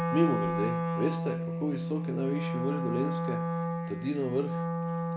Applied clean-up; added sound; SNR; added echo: none; Wind instrument, woodwind instrument; -2 dB; none.